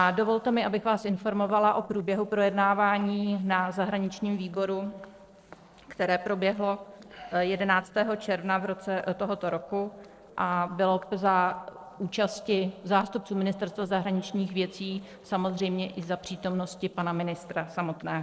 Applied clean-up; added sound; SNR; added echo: neural separator model SepFormer DNS4.